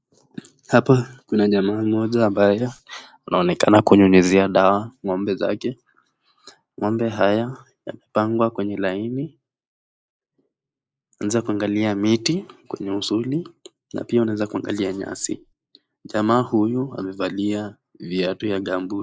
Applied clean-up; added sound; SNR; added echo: neural mask model Resemble Enhance denoiser.